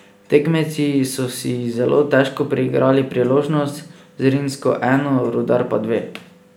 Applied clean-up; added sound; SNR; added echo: none; none; none; none.